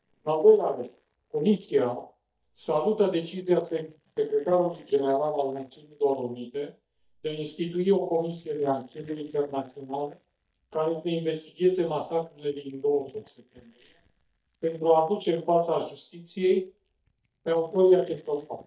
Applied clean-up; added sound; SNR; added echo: neural mask model DeepFilterNet 3.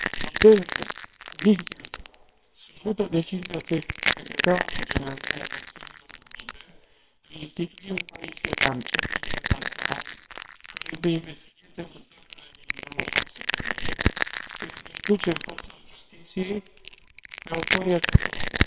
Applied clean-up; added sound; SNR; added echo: neural separator model SepFormer WHAMR!.